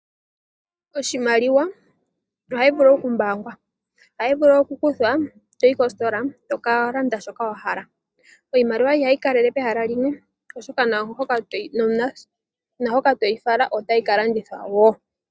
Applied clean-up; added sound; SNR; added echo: neural mask model DeepFilterNet 3.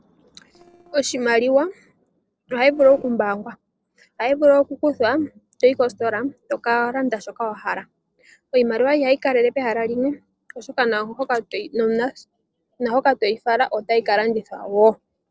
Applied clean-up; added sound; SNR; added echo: neural separator model SepFormer DNS4.